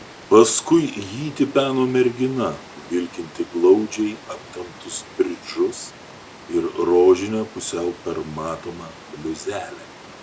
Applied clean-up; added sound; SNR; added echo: none; Water; 19 dB; none.